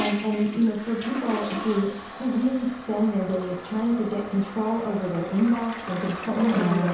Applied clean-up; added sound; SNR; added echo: none; Toilet flush; 11 dB; reverberation time 0.8 s.